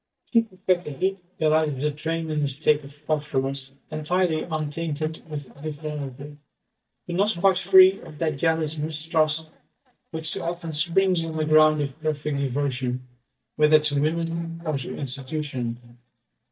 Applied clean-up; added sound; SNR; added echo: neural mask model DeepFilterNet 3.